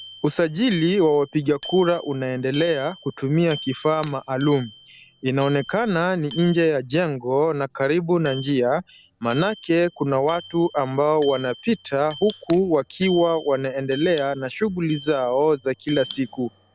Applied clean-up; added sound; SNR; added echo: none; Shatter + Bicycle bell; 19 dB; none.